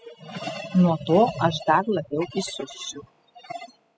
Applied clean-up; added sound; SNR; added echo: classical method spectral subtraction.